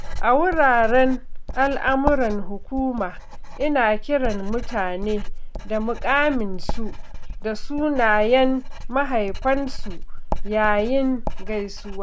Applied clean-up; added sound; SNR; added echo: none; Writing; 2 dB; none.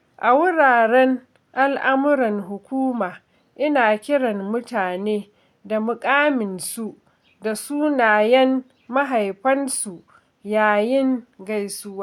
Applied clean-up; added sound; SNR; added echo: none; none; none; none.